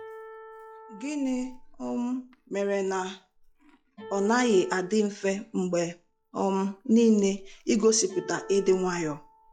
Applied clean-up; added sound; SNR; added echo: classical method log-MMSE.